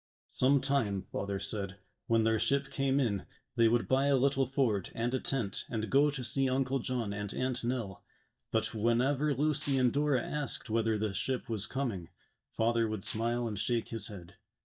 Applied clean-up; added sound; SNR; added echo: neural mask model DeepFilterNet 3.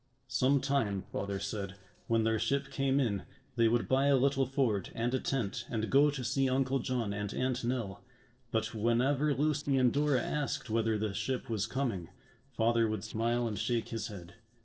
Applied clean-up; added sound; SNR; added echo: neural separator model SepFormer DNS4.